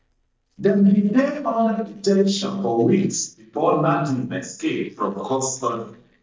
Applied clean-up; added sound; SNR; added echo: neural mask model DeepFilterNet 3.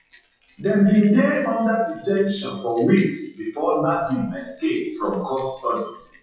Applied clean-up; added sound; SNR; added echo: classical method WPE with log-MMSE.